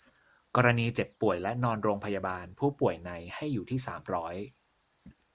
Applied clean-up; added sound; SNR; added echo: none; Cricket; 13 dB; none.